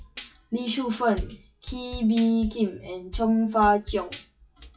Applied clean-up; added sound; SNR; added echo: classical method WPE with log-MMSE.